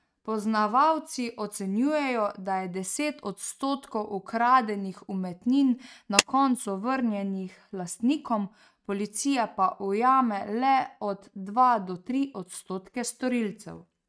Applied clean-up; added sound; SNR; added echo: neural mask model RNNoise.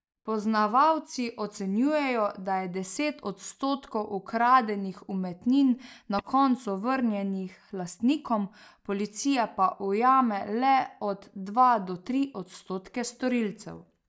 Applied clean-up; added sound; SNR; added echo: neural mask model DeepFilterNet 3.